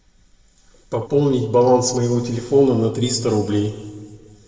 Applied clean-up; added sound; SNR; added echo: none; none; none; reverberation time 1.6 s.